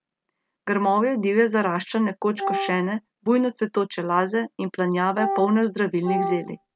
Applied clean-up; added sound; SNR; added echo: none; Wind instrument, woodwind instrument; 5 dB; none.